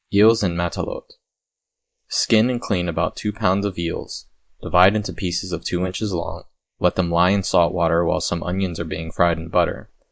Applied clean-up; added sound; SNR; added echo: neural mask model Resemble Enhance denoiser.